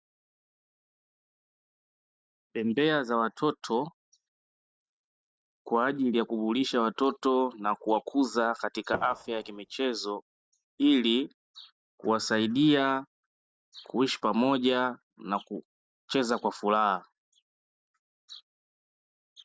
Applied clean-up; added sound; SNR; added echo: neural mask model DeepFilterNet 3.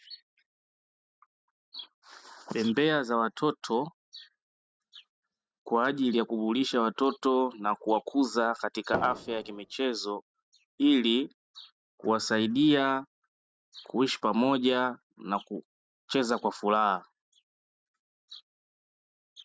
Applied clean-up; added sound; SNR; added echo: neural mask model RNNoise.